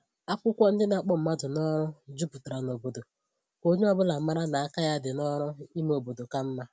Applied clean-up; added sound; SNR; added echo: none; none; none; none.